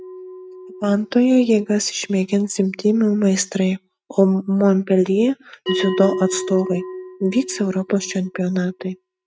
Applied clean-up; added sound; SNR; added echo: neural mask model RNNoise.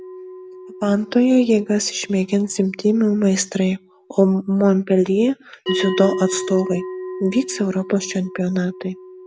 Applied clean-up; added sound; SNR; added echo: none; Bell; 12 dB; none.